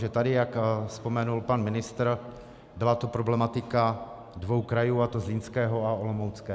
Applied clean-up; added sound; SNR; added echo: none; none; none; none.